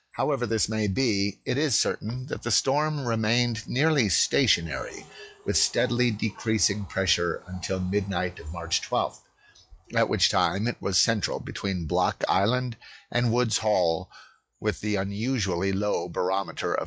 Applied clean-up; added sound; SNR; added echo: classical method log-MMSE.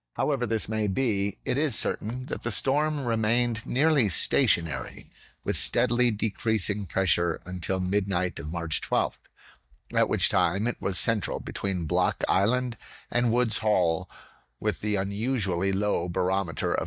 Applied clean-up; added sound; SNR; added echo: neural mask model DeepFilterNet 3.